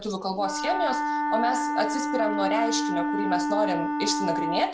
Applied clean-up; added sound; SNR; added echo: none; Wind instrument, woodwind instrument; -1 dB; none.